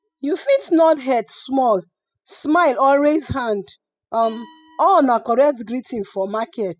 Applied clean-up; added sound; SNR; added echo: classical method spectral subtraction.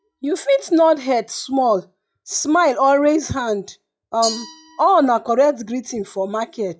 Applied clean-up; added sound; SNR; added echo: classical method log-MMSE.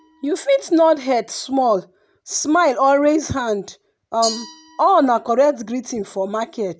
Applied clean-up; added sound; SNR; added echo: none; Glass; 20 dB; none.